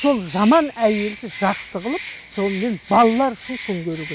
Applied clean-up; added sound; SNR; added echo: none; Bird; 14 dB; none.